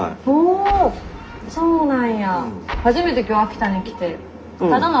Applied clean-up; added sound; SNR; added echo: none; Explosion; 14 dB; reverberation time 0.3 s.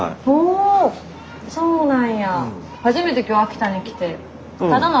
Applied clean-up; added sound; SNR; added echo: none; none; none; none.